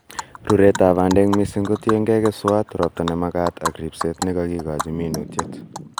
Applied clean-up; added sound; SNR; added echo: none; Animal; 11 dB; none.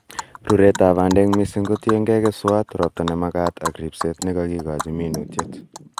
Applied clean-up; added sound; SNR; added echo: neural mask model RNNoise.